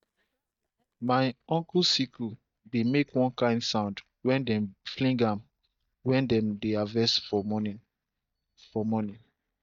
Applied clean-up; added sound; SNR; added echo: neural mask model DeepFilterNet 3.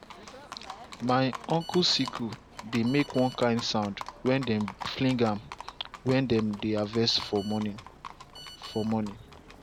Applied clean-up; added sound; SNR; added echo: none; Livestock, farm animals, working animals + Telephone; 14 dB; none.